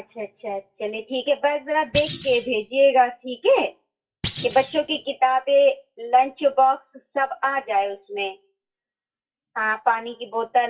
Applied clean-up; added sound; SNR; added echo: classical method WPE with log-MMSE.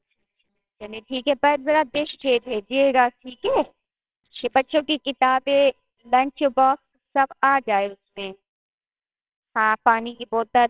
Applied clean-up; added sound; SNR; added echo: neural separator model SepFormer WHAMR!.